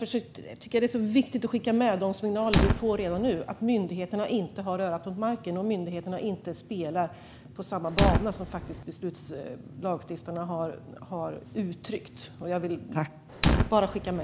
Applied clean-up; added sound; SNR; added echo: none; Fire; 4 dB; none.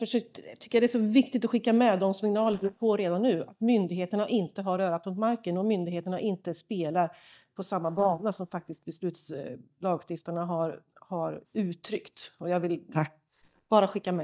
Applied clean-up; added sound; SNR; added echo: neural mask model DeepFilterNet 3.